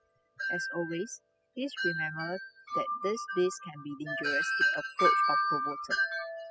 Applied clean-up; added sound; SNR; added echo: classical method spectral subtraction.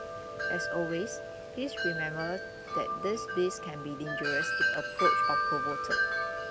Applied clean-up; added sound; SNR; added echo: none; Wind chime; -4 dB; none.